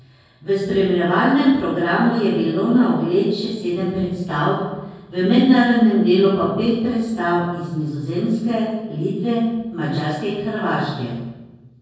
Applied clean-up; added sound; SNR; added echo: none; none; none; reverberation time 1.3 s.